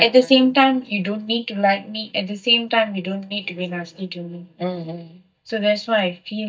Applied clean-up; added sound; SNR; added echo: neural mask model DeepFilterNet 3.